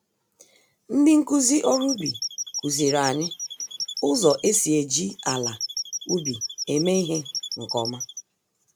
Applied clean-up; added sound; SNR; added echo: none; Squeak / Chirp, tweet; 8 dB; none.